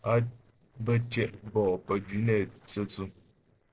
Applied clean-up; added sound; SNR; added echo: neural separator model SepFormer DNS4.